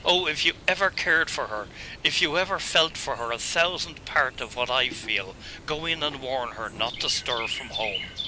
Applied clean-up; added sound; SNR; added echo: none; Chirp, tweet; 12 dB; none.